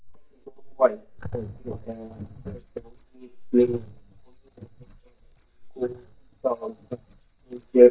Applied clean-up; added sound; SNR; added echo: neural mask model DeepFilterNet 3.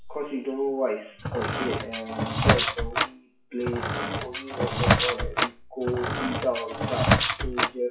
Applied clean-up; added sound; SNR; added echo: classical method WPE with log-MMSE.